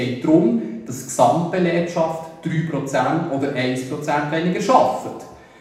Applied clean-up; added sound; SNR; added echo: none; none; none; reverberation time 0.8 s.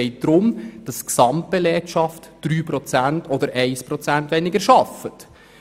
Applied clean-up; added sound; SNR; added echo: none; none; none; none.